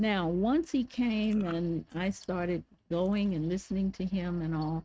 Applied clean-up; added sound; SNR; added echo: neural mask model RNNoise.